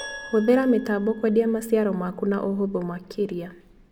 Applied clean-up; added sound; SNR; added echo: none; Keyboard (musical); 20 dB; none.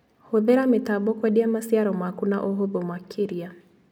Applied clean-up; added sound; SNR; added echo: none; none; none; none.